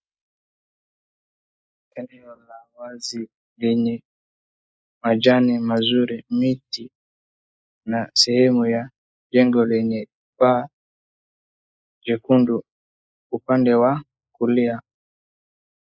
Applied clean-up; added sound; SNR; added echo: neural mask model Resemble Enhance denoiser.